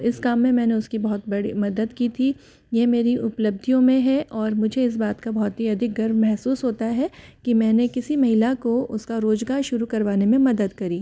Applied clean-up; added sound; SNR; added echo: none; none; none; none.